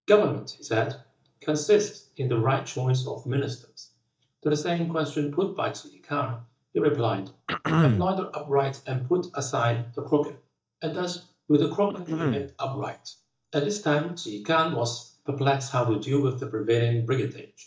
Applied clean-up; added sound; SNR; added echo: neural mask model DeepFilterNet 3.